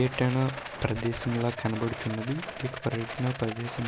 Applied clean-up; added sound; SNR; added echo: none; Rattle; 10 dB; none.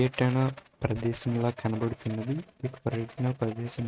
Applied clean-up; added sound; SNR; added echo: neural mask model RNNoise.